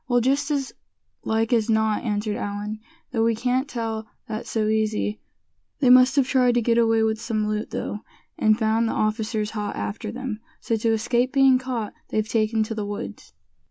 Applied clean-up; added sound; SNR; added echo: none; none; none; none.